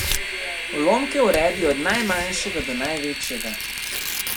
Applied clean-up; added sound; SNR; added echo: none; Tearing + Train; 4 dB; none.